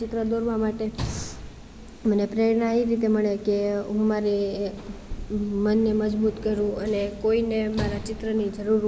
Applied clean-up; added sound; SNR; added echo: none; Sliding door / Slam; 14 dB; none.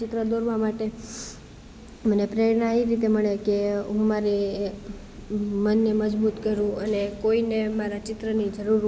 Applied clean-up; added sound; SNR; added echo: none; none; none; none.